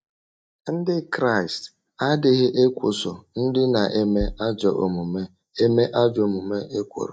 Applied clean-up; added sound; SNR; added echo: neural mask model DeepFilterNet 3.